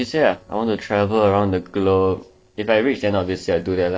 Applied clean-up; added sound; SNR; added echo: neural separator model SepFormer DNS4.